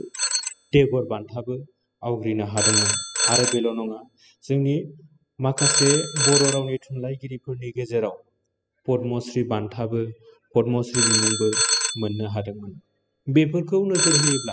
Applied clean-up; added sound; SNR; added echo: classical method spectral subtraction.